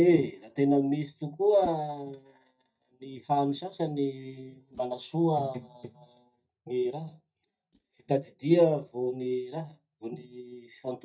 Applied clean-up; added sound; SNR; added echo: neural mask model DeepFilterNet 3.